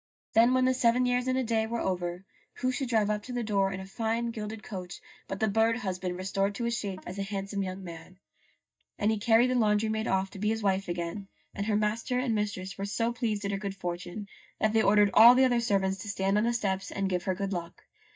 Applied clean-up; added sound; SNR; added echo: neural mask model DeepFilterNet 3.